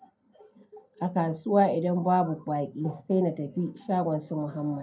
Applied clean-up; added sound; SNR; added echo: none; none; none; reverberation time 0.2 s.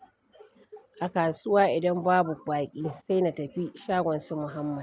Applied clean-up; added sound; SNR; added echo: none; none; none; none.